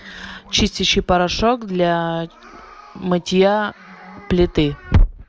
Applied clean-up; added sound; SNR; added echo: none; none; none; none.